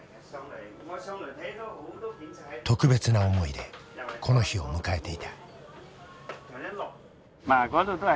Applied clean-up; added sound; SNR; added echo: none; none; none; none.